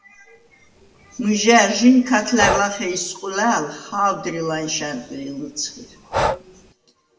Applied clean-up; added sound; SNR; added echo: none; Breathing; 9 dB; reverberation time 0.8 s.